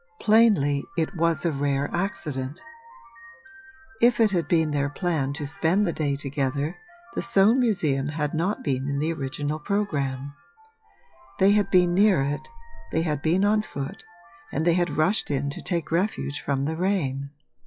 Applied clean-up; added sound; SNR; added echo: classical method log-MMSE.